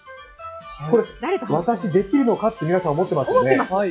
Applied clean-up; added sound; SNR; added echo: classical method log-MMSE.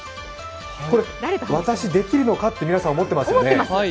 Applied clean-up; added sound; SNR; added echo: none; none; none; none.